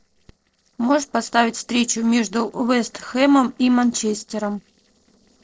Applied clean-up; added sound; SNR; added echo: neural separator model SepFormer DNS4.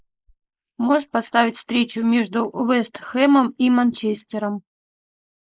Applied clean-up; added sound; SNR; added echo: neural mask model Resemble Enhance denoiser.